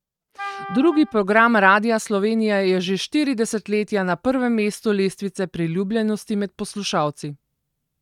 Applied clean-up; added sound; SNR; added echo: neural mask model RNNoise.